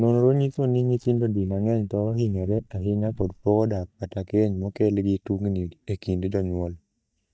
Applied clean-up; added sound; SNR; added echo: neural mask model DeepFilterNet 3.